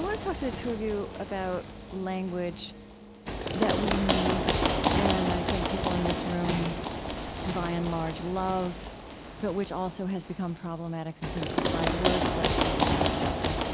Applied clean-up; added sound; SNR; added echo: none; Run; -2 dB; none.